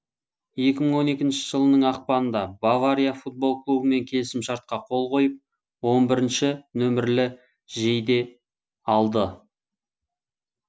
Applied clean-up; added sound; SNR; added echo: none; none; none; none.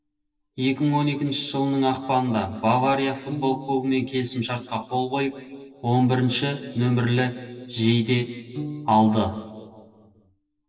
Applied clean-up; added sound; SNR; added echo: neural separator model SepFormer DNS4.